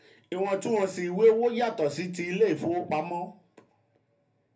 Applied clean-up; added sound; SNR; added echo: none; none; none; reverberation time 0.3 s.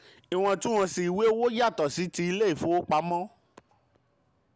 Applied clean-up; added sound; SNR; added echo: none; none; none; none.